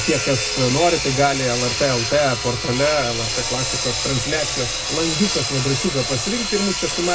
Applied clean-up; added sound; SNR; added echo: none; Sawing; 2 dB; reverberation time 0.2 s.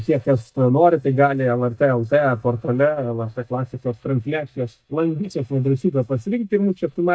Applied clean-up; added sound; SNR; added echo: neural mask model DeepFilterNet 3.